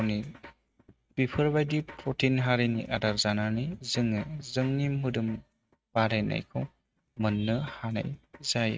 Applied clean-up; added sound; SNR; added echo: neural mask model RNNoise.